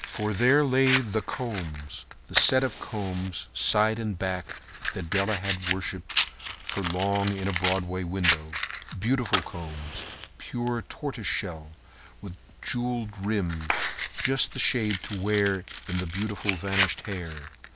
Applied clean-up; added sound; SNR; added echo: none; Fire + Clapping; 4 dB; none.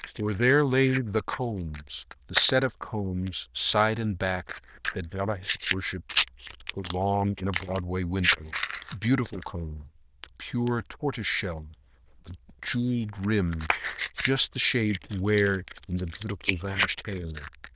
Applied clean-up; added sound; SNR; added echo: neural diffusion model UNIVERSE++.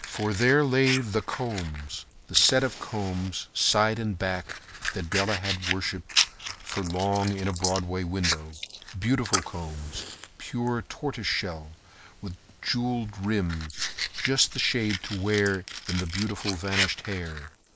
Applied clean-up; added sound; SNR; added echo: neural mask model Resemble Enhance denoiser.